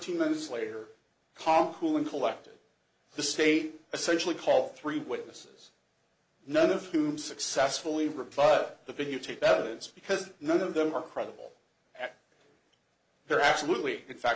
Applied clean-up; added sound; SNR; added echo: none; none; none; none.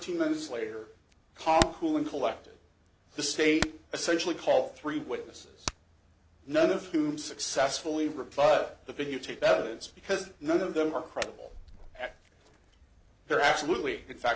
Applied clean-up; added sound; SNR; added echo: none; Hammer; 14 dB; none.